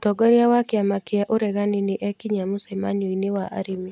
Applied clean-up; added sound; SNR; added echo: none; none; none; none.